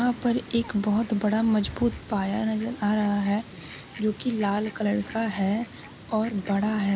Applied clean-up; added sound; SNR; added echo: none; Fowl; 16 dB; none.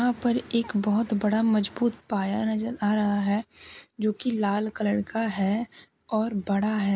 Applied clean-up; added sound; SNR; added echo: none; none; none; none.